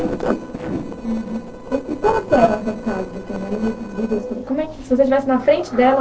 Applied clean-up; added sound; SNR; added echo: neural separator model SepFormer DNS4.